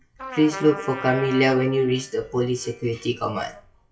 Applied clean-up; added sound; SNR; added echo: classical method WPE with log-MMSE.